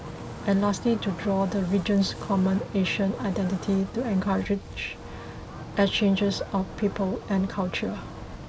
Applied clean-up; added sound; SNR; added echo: none; Wind; 11 dB; none.